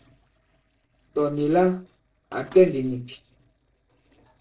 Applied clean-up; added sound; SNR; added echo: neural separator model SepFormer DNS4.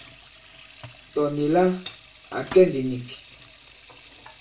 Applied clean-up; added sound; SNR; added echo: none; Sink (filling or washing) / Water tap, faucet; 17 dB; reverberation time 0.3 s.